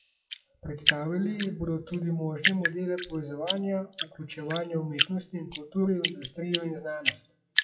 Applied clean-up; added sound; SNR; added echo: classical method WPE with log-MMSE.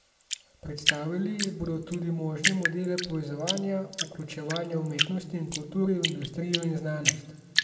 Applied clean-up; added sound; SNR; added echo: none; Drip; 2 dB; reverberation time 1.1 s.